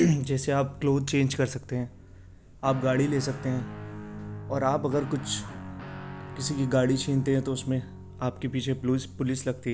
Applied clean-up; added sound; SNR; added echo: none; Guitar; 13 dB; none.